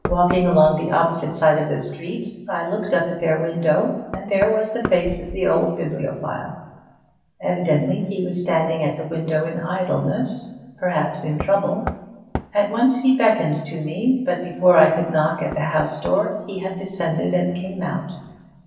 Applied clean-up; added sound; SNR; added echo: none; Knock; 16 dB; reverberation time 1.0 s.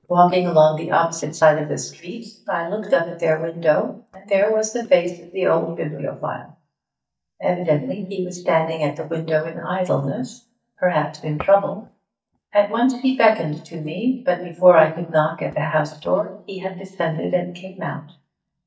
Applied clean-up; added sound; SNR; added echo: neural mask model DeepFilterNet 3.